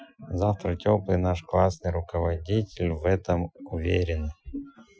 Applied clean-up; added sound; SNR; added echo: classical method Wiener filter.